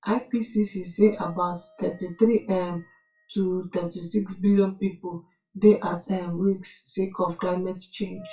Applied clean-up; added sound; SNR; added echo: classical method WPE with log-MMSE.